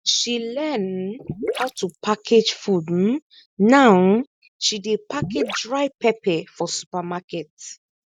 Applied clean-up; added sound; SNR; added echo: neural mask model DeepFilterNet 3.